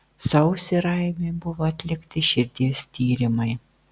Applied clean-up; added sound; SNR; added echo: none; none; none; none.